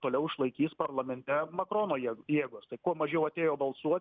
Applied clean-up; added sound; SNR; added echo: none; none; none; none.